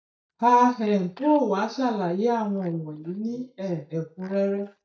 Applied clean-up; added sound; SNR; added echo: neural mask model DeepFilterNet 3.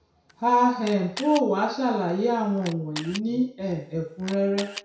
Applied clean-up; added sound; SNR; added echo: none; Camera; 16 dB; reverberation time 0.6 s.